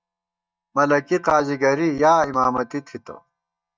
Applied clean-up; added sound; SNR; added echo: neural mask model DeepFilterNet 3.